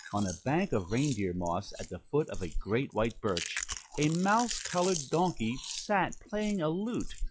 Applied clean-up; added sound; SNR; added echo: classical method log-MMSE.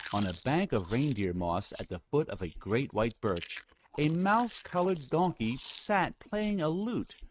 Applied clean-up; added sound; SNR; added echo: neural mask model RNNoise.